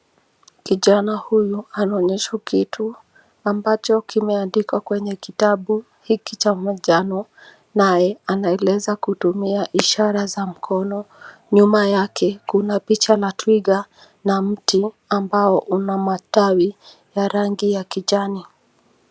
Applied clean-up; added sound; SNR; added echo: none; none; none; none.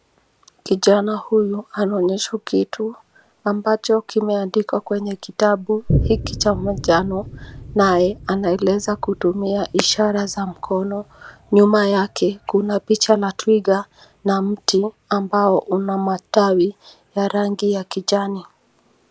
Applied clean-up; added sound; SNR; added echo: none; Boom; 14 dB; none.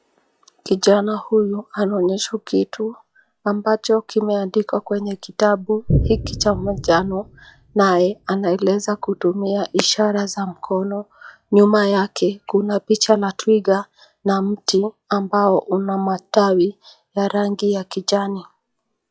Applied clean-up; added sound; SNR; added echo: classical method log-MMSE.